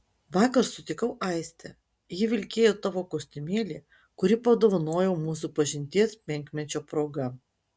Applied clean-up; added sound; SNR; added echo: none; none; none; none.